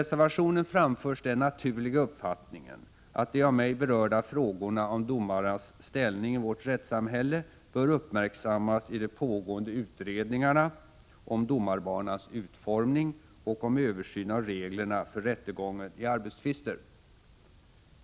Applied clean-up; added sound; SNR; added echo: none; none; none; none.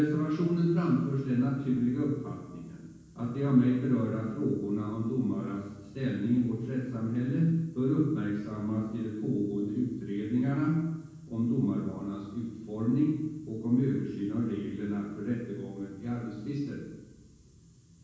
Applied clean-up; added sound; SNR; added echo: none; none; none; reverberation time 1.2 s.